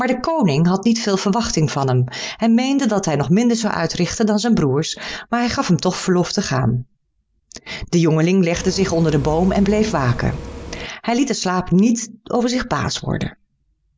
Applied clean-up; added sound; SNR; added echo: none; Bus; 12 dB; none.